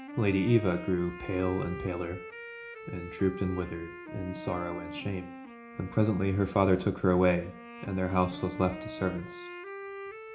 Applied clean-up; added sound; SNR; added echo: none; Wind instrument, woodwind instrument; 12 dB; reverberation time 0.4 s.